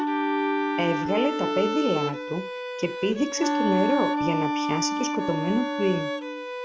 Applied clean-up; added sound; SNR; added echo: none; Wind instrument, woodwind instrument + Bowed string instrument; -1 dB; none.